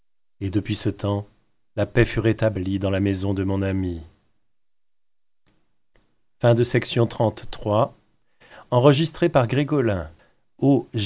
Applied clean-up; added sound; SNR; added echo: none; none; none; none.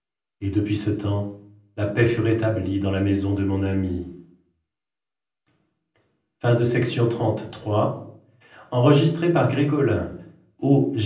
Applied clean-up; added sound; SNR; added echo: none; none; none; reverberation time 0.6 s.